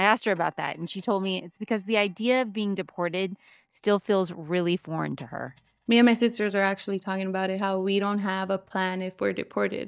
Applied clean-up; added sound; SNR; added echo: neural mask model DeepFilterNet 3.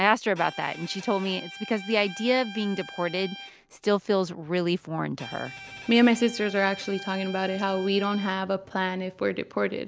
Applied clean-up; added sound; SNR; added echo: none; Bowed string instrument; 16 dB; none.